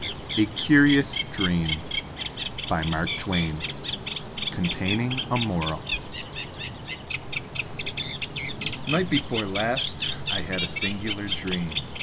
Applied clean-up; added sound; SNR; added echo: none; Bird; 4 dB; none.